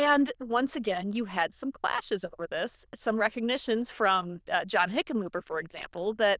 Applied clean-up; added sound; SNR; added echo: neural diffusion model UNIVERSE++.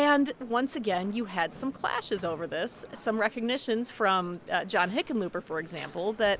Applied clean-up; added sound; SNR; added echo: none; none; none; none.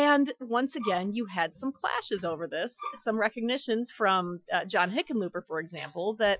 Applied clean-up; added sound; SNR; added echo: classical method Wiener filter.